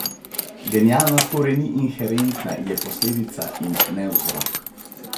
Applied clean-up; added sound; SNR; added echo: none; Keys jangling; 4 dB; none.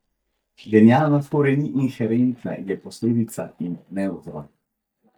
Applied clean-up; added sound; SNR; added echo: neural mask model DeepFilterNet 3.